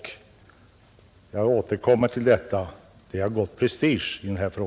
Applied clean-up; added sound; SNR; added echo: none; none; none; none.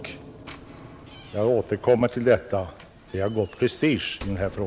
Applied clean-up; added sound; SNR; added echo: none; Knock / Slam; 19 dB; none.